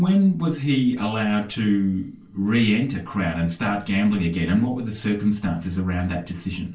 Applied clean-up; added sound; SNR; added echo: none; none; none; reverberation time 0.2 s.